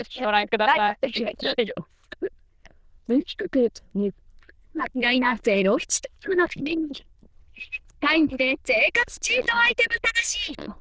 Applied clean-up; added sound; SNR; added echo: neural diffusion model UNIVERSE++.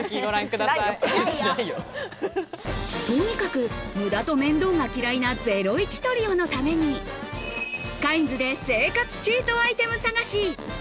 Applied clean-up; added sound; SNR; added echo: none; none; none; none.